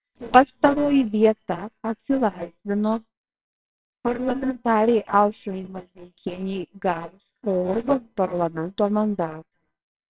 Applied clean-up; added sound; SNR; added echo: neural separator model SepFormer WHAMR!.